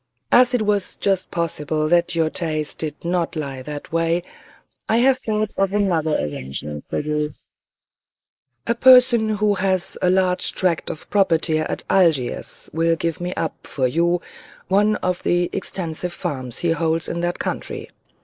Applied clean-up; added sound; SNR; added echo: neural mask model Resemble Enhance denoiser.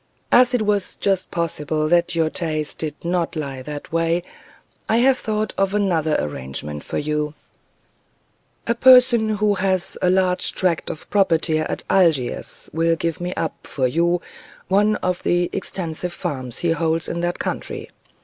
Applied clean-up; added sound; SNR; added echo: none; none; none; none.